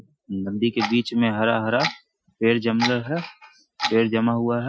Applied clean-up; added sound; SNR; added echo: classical method Wiener filter.